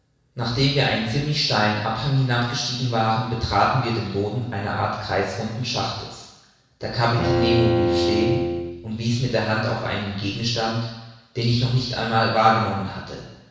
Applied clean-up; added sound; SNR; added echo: none; Bowed string instrument; 2 dB; reverberation time 1.1 s.